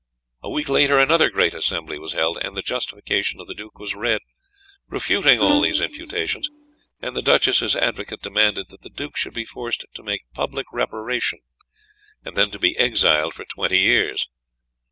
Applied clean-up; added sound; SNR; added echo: none; Bowed string instrument; 5 dB; none.